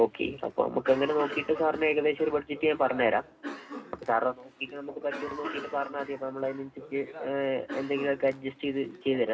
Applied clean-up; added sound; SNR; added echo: none; Cough; 14 dB; reverberation time 0.2 s.